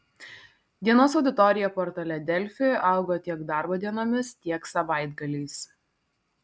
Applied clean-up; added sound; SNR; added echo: none; none; none; none.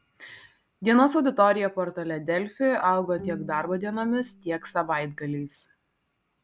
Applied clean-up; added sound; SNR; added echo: none; Bowed string instrument; 16 dB; none.